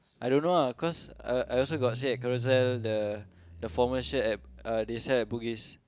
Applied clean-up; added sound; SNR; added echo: none; Engine starting / Car; 12 dB; none.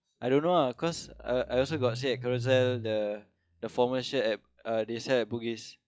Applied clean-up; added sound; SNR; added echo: classical method log-MMSE.